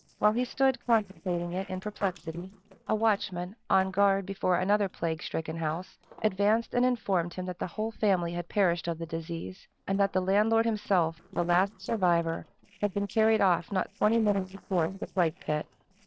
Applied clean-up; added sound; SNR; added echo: neural separator model SepFormer DNS4.